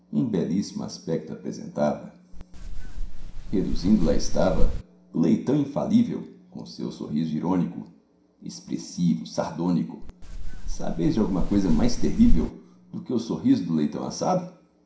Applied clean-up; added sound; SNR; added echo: none; Wind; -3 dB; reverberation time 0.5 s.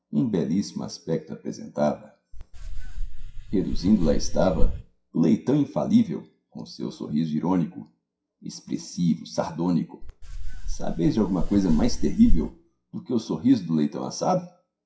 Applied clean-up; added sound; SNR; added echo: classical method WPE with log-MMSE.